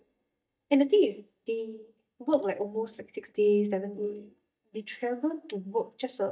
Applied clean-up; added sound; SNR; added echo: neural mask model DeepFilterNet 3.